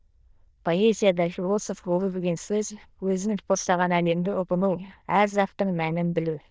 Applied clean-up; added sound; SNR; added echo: neural diffusion model UNIVERSE++.